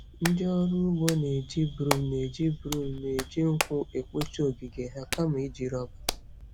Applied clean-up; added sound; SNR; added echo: none; Hands; 8 dB; none.